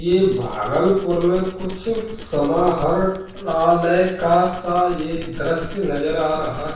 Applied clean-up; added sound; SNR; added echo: none; Tools; 13 dB; reverberation time 0.7 s.